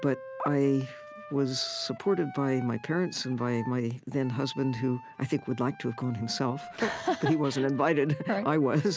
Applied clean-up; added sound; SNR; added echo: none; Wind instrument, woodwind instrument; 17 dB; none.